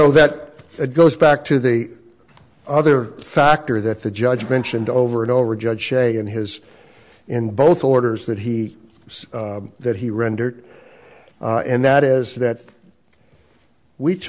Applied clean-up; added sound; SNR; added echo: none; none; none; none.